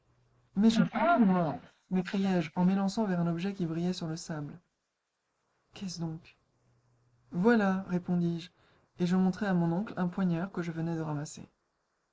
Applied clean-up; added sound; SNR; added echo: neural mask model Resemble Enhance denoiser.